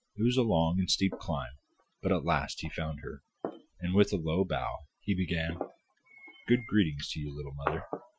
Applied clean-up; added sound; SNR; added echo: classical method Wiener filter.